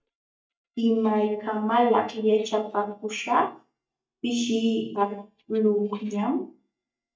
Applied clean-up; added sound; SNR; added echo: neural mask model DeepFilterNet 3.